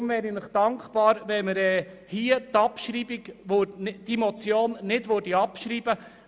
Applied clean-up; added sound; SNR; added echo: none; none; none; none.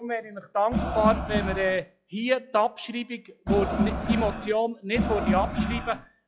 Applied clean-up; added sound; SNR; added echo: classical method log-MMSE.